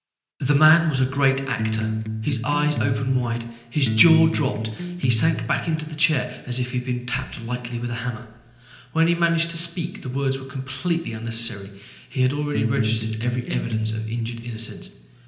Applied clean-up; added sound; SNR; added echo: none; Electric guitar; 3 dB; reverberation time 0.9 s.